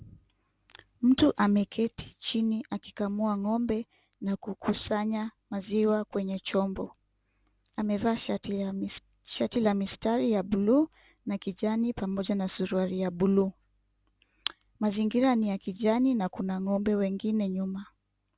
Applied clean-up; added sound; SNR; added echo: none; none; none; none.